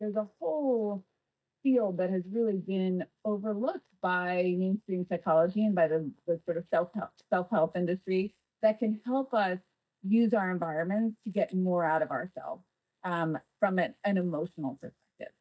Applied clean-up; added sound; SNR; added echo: neural mask model DeepFilterNet 3.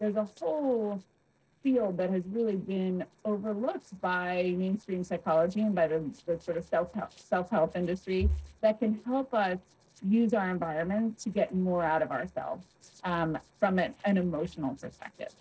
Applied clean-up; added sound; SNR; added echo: neural separator model SepFormer DNS4.